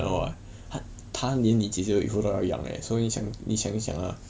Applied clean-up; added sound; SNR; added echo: none; none; none; none.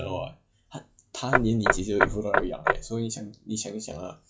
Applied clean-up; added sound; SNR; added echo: classical method log-MMSE.